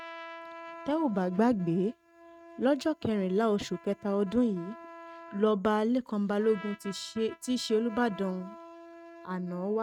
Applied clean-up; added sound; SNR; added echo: neural mask model RNNoise.